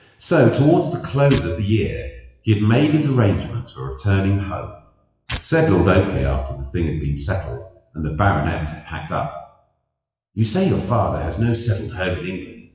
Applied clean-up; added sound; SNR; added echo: classical method WPE with log-MMSE.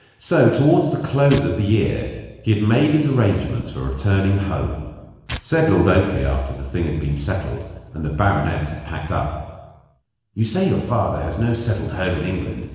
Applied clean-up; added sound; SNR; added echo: none; Tearing; 18 dB; reverberation time 1.1 s.